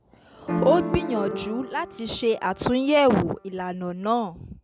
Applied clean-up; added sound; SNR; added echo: none; Piano; 8 dB; none.